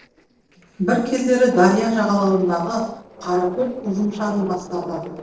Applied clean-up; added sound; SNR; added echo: neural separator model SepFormer DNS4.